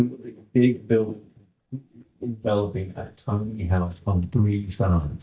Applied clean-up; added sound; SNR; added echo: neural mask model DeepFilterNet 3.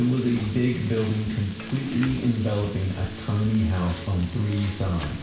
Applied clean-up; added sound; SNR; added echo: none; Frying (food); 15 dB; reverberation time 0.7 s.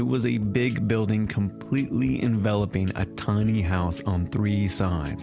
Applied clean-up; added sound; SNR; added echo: none; none; none; none.